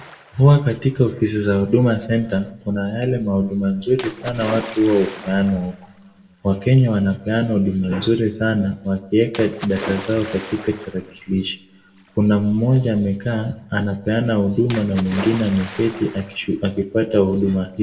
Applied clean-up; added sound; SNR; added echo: none; Splash, splatter; 19 dB; reverberation time 0.6 s.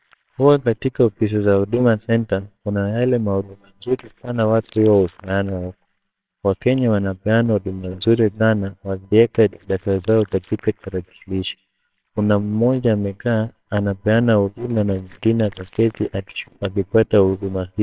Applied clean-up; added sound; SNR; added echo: neural separator model SepFormer WHAMR!.